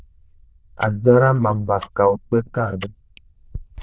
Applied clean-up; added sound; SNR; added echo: neural diffusion model UNIVERSE++.